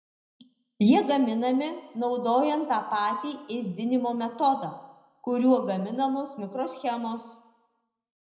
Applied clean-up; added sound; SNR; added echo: none; none; none; reverberation time 0.8 s.